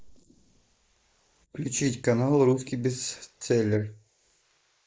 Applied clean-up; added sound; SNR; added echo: neural mask model Resemble Enhance denoiser.